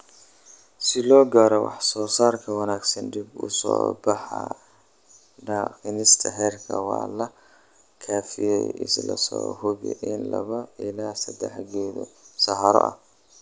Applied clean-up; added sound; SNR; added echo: none; none; none; none.